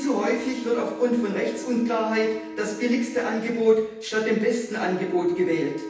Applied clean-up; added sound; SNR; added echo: none; Wind instrument, woodwind instrument; 14 dB; reverberation time 0.9 s.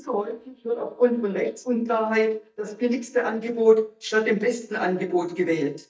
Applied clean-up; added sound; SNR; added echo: neural mask model DeepFilterNet 3.